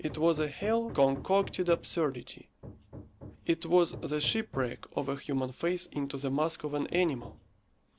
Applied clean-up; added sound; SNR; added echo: none; Hammer; 17 dB; none.